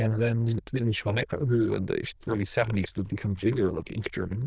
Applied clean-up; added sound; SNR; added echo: neural diffusion model UNIVERSE++.